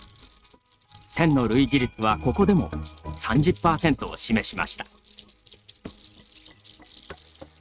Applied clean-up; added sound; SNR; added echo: neural mask model RNNoise.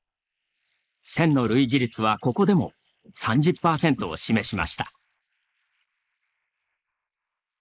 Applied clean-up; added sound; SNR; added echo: neural mask model Resemble Enhance denoiser.